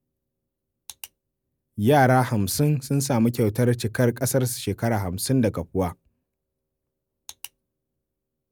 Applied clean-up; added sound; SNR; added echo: none; none; none; none.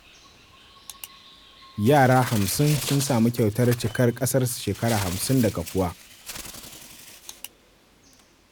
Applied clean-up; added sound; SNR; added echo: none; Bird; 14 dB; none.